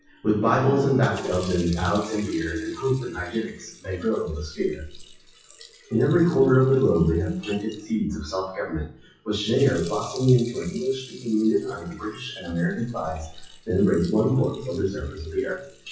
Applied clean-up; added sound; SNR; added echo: classical method WPE with log-MMSE.